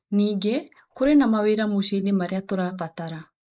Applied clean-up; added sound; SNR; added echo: neural mask model Resemble Enhance denoiser.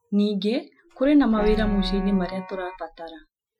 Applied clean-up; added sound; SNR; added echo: classical method Wiener filter.